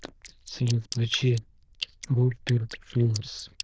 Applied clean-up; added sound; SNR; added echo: neural diffusion model UNIVERSE++.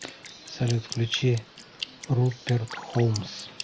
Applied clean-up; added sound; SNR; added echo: none; Drip; 14 dB; none.